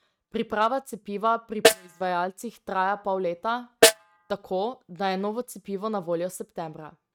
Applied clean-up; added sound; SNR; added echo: neural mask model RNNoise.